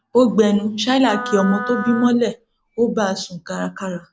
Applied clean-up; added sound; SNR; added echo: none; Wind instrument, woodwind instrument; 11 dB; none.